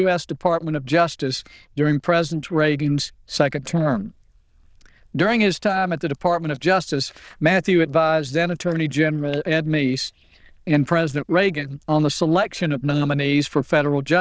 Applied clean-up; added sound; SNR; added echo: neural diffusion model UNIVERSE++.